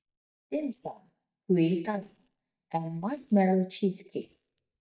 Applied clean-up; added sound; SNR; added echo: neural mask model DeepFilterNet 3.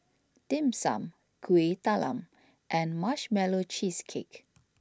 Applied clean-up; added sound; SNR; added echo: none; none; none; none.